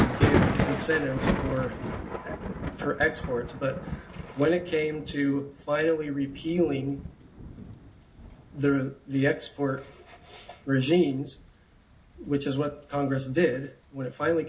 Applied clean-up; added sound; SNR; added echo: none; Thunder; 5 dB; reverberation time 0.4 s.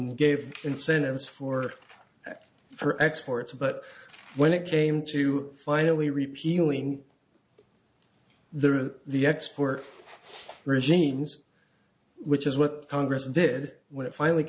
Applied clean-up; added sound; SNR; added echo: none; none; none; none.